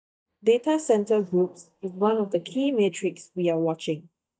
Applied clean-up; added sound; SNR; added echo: neural mask model DeepFilterNet 3.